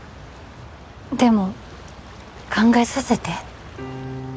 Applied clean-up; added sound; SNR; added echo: none; none; none; none.